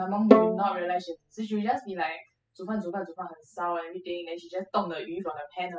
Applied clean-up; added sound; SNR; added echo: classical method spectral subtraction.